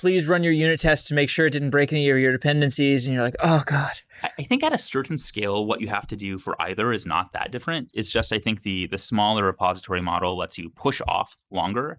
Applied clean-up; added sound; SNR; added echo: neural mask model Resemble Enhance denoiser.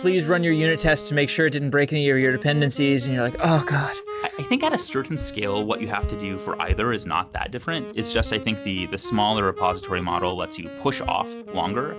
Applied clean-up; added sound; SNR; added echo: none; Wind instrument, woodwind instrument; 13 dB; none.